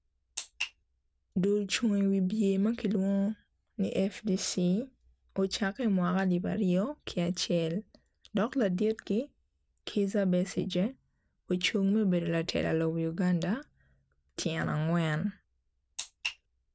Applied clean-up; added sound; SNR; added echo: none; none; none; none.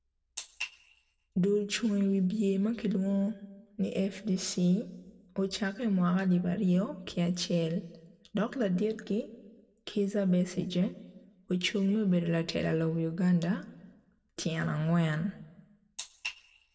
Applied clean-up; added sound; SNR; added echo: none; none; none; reverberation time 0.8 s.